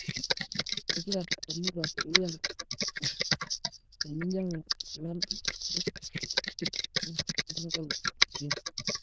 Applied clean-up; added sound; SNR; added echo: neural diffusion model UNIVERSE++.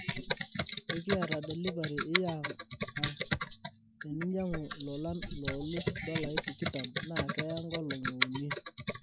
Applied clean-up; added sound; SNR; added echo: none; Computer keyboard; -4 dB; none.